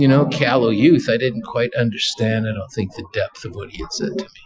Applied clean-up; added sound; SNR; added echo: classical method Wiener filter.